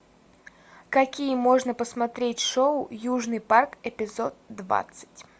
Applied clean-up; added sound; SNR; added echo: none; none; none; none.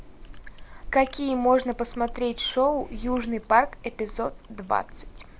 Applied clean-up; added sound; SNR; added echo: none; Chewing, mastication; 13 dB; none.